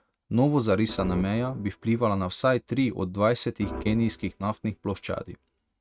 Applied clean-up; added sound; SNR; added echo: neural mask model RNNoise.